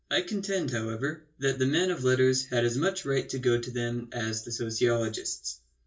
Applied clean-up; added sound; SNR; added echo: none; none; none; reverberation time 0.2 s.